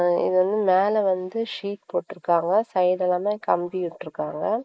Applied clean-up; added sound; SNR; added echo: neural mask model Resemble Enhance denoiser.